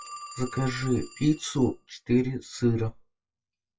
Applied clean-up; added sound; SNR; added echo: classical method WPE with log-MMSE.